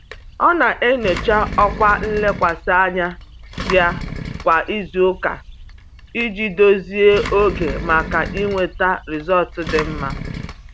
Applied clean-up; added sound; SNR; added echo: none; Engine; 11 dB; none.